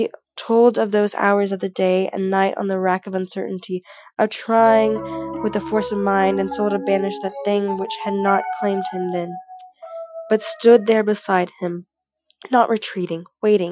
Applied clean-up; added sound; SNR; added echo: classical method Wiener filter.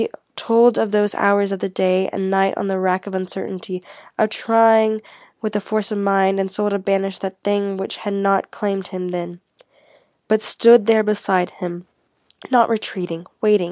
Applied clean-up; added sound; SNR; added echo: none; none; none; none.